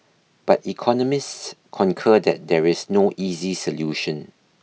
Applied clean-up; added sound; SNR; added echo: none; none; none; none.